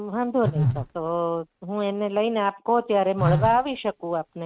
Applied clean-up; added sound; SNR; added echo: neural mask model RNNoise.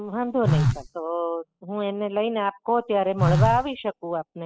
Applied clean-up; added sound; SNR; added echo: classical method spectral subtraction.